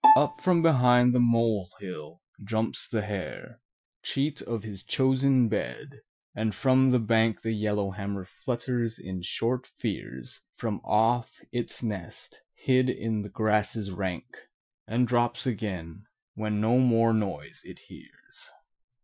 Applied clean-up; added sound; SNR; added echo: classical method Wiener filter.